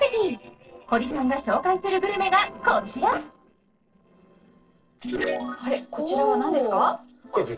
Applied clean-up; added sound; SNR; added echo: neural separator model SepFormer DNS4.